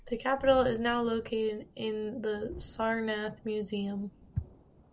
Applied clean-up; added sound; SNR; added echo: none; Thunderstorm; 19 dB; none.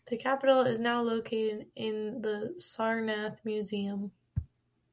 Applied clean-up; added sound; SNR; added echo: none; none; none; none.